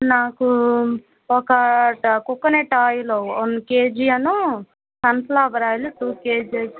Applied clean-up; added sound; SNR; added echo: none; none; none; none.